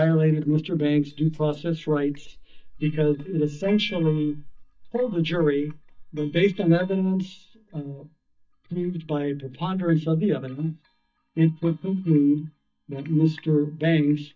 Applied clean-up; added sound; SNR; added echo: neural mask model DeepFilterNet 3.